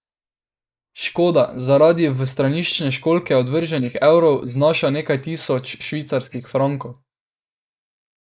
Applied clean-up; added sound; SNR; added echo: neural mask model Resemble Enhance denoiser.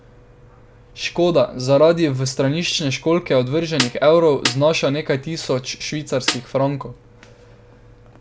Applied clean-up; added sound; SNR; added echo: none; Snare drum; 6 dB; none.